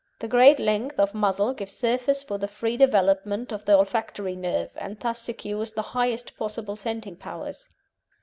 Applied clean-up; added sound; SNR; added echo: none; none; none; none.